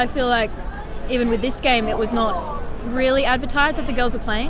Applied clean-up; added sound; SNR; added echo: none; none; none; none.